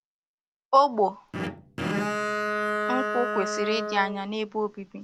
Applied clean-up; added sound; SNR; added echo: none; Bowed string instrument; 2 dB; none.